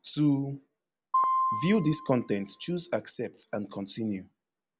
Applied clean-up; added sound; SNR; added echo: none; Piano; 3 dB; none.